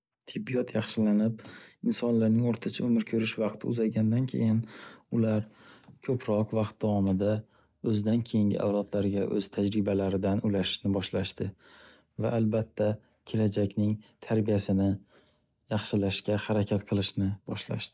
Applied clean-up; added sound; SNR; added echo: none; none; none; none.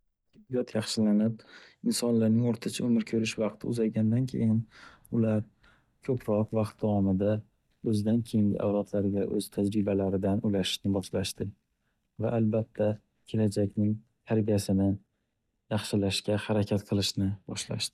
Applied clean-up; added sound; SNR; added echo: neural mask model DeepFilterNet 3.